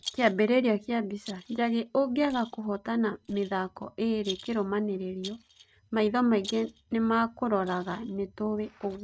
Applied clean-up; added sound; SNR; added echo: neural mask model RNNoise.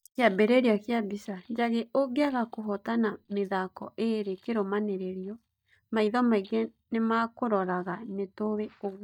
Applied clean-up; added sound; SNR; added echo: neural mask model DeepFilterNet 3.